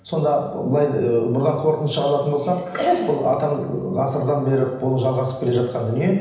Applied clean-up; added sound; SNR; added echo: none; none; none; reverberation time 0.9 s.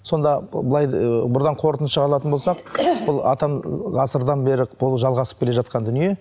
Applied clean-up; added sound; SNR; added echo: none; none; none; none.